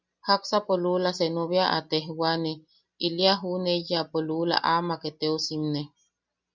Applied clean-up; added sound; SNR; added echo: none; none; none; none.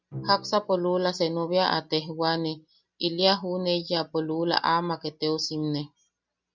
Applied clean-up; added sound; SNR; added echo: none; Bowed string instrument; 19 dB; none.